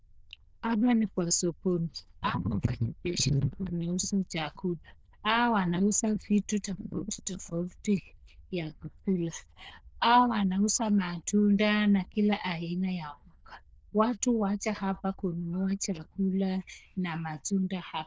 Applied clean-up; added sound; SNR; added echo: neural diffusion model UNIVERSE++.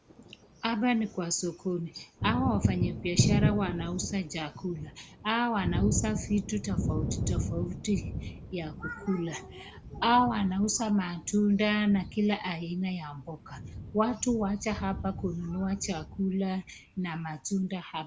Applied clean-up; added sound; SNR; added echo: none; Thunder; 5 dB; none.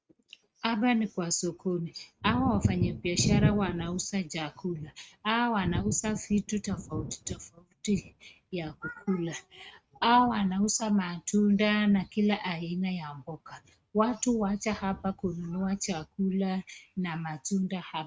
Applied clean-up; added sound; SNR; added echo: neural mask model RNNoise.